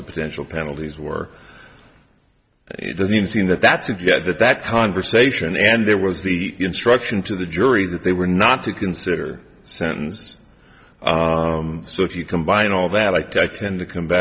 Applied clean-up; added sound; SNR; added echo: none; none; none; none.